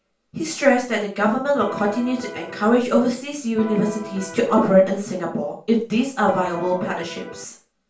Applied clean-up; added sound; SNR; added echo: none; Electric guitar; 13 dB; reverberation time 0.3 s.